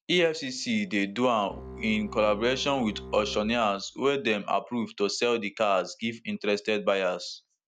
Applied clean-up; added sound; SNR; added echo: none; Bowed string instrument; 15 dB; none.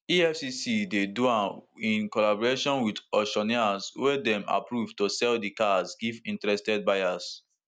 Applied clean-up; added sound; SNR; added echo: none; none; none; none.